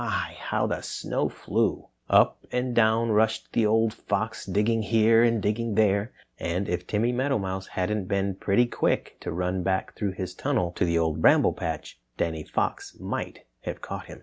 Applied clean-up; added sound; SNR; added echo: none; none; none; none.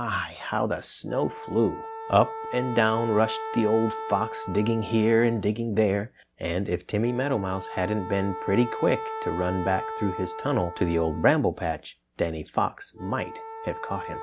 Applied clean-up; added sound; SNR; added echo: none; Wind instrument, woodwind instrument; 10 dB; none.